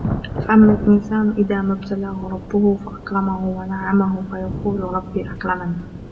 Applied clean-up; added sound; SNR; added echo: none; Thunder / Rain; 10 dB; reverberation time 1.1 s.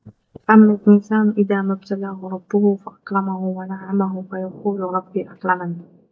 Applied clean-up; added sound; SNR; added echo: neural mask model DeepFilterNet 3.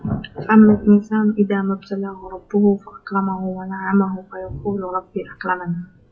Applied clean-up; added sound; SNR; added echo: classical method WPE with log-MMSE.